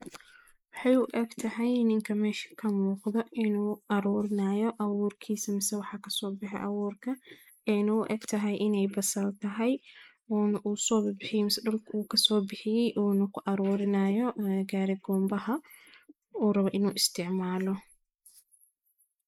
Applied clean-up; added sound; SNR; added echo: neural mask model Resemble Enhance denoiser.